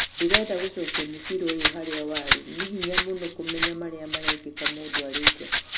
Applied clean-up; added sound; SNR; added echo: none; Rattle (instrument); -4 dB; reverberation time 0.7 s.